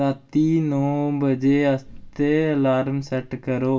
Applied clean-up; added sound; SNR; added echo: none; none; none; reverberation time 0.1 s.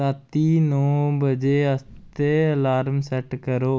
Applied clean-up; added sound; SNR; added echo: none; none; none; none.